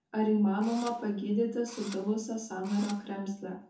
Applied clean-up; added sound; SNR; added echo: none; Engine / Drill; 19 dB; reverberation time 0.6 s.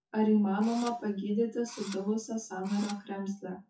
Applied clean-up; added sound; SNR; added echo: classical method WPE with log-MMSE.